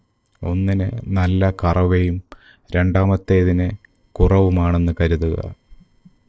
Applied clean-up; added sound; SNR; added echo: neural separator model SepFormer DNS4.